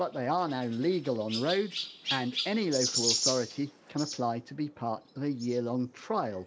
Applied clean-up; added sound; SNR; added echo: none; Chirp, tweet; 5 dB; none.